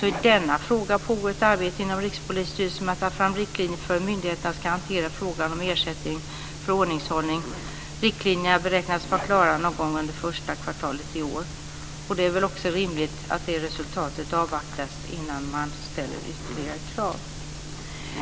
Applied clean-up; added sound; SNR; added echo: none; Zipper (clothing); 19 dB; none.